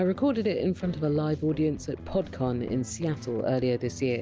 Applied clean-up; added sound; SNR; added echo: none; none; none; none.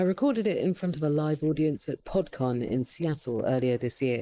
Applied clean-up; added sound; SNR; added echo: neural mask model Resemble Enhance denoiser.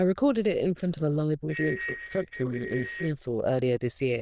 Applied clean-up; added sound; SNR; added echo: neural diffusion model UNIVERSE++.